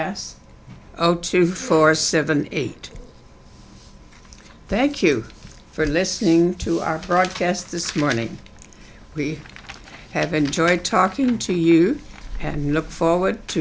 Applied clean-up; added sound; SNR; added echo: none; none; none; none.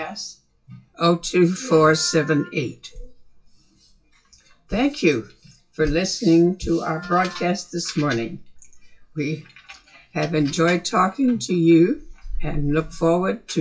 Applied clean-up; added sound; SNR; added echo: classical method WPE with log-MMSE.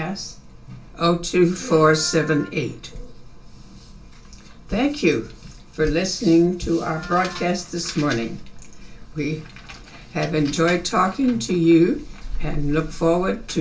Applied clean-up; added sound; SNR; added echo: none; Wind instrument, woodwind instrument; 20 dB; reverberation time 0.2 s.